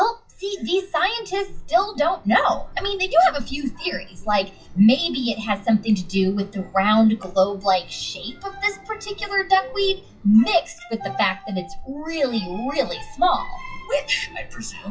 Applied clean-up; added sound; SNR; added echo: classical method WPE with log-MMSE.